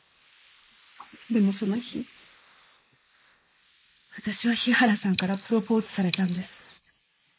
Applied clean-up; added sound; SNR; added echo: neural mask model Resemble Enhance denoiser.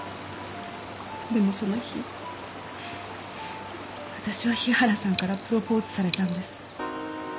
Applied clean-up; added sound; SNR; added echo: none; Coin (dropping); 11 dB; none.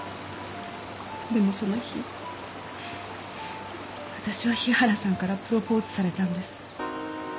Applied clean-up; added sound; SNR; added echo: none; none; none; none.